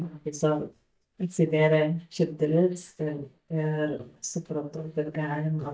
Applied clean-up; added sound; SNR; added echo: neural mask model DeepFilterNet 3.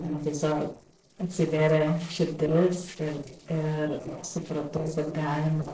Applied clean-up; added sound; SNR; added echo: neural separator model SepFormer DNS4.